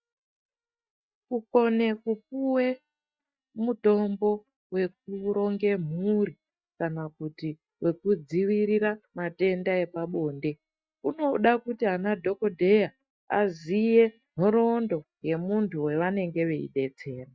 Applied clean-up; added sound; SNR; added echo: neural mask model DeepFilterNet 3.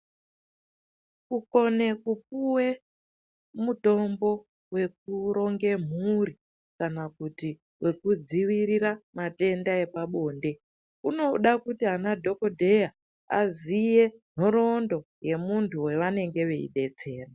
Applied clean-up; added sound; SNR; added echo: none; none; none; none.